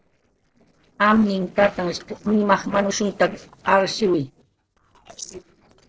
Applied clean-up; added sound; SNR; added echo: neural separator model SepFormer DNS4.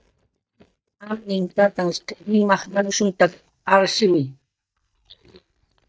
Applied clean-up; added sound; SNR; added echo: neural mask model DeepFilterNet 3.